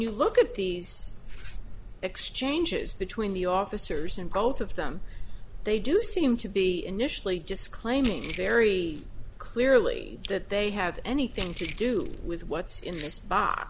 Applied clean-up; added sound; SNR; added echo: none; Keys jangling; 4 dB; none.